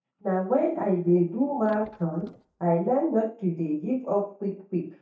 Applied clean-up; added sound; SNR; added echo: neural mask model DeepFilterNet 3.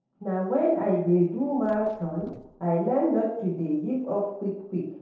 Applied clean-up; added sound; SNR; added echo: neural separator model SepFormer DNS4.